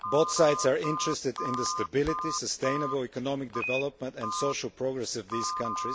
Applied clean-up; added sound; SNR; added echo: none; Telephone; 5 dB; none.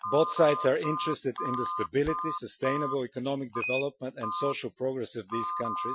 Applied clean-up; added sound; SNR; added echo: classical method Wiener filter.